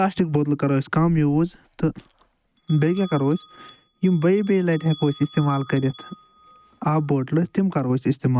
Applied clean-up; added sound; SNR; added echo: neural mask model RNNoise.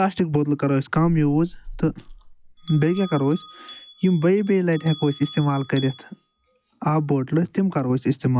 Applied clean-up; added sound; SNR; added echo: classical method log-MMSE.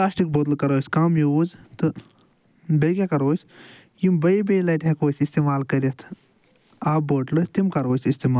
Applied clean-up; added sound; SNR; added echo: none; none; none; none.